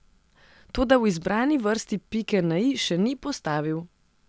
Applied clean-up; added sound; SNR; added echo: none; none; none; none.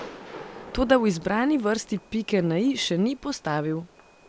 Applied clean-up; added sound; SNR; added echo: none; Fireworks; 20 dB; none.